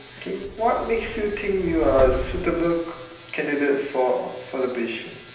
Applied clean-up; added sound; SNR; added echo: none; Subway, metro, underground; 9 dB; reverberation time 0.9 s.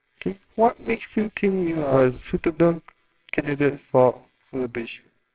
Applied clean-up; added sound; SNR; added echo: neural separator model SepFormer WHAMR!.